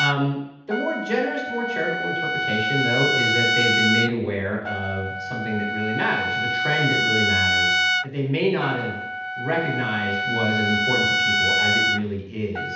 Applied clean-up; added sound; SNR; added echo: none; Trumpet; -2 dB; reverberation time 0.8 s.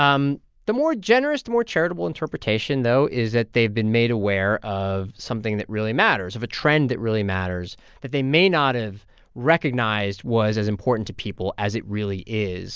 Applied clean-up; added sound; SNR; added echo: none; none; none; none.